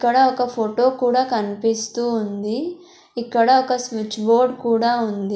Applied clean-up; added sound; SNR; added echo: none; none; none; none.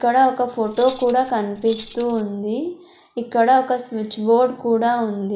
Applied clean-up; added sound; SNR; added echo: none; Keys jangling; 12 dB; none.